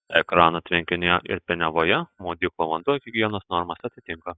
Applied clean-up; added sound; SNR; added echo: neural mask model DeepFilterNet 3.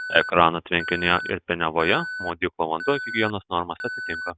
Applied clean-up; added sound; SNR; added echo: none; Alarm; 10 dB; none.